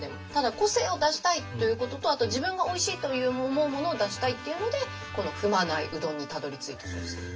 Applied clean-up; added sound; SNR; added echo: none; Trumpet; 19 dB; reverberation time 0.2 s.